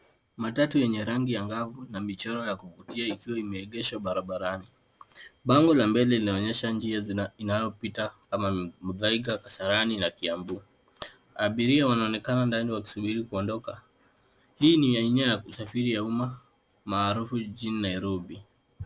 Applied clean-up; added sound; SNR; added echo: none; none; none; none.